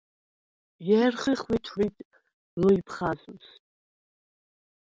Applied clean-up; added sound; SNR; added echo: none; none; none; none.